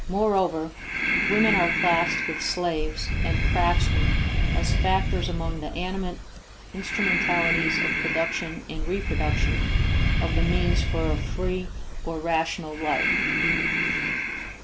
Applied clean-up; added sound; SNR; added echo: none; Breathing; -4 dB; none.